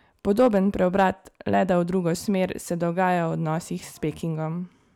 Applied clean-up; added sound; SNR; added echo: none; none; none; none.